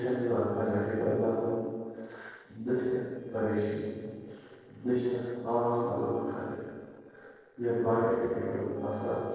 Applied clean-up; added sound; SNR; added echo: neural separator model SepFormer DNS4.